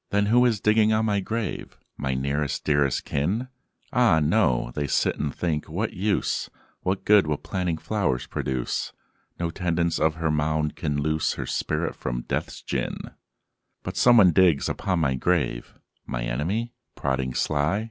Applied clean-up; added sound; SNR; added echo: none; none; none; none.